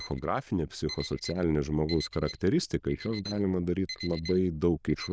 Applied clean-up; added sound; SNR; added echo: neural diffusion model UNIVERSE++.